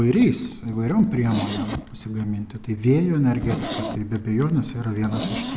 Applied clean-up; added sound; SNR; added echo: none; Zipper (clothing); 10 dB; none.